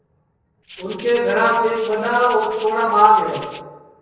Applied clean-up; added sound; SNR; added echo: neural separator model SepFormer DNS4.